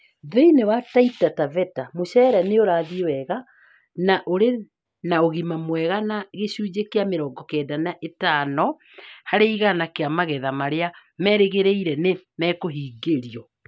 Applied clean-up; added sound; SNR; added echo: none; none; none; none.